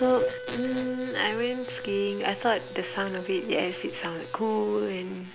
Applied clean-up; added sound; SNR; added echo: none; Wind instrument, woodwind instrument; 12 dB; none.